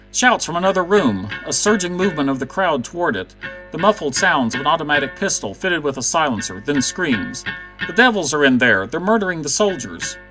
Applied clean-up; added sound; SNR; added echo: none; Electric guitar; 15 dB; none.